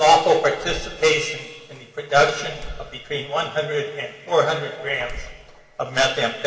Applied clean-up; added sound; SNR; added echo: none; Slam; 17 dB; reverberation time 2.0 s.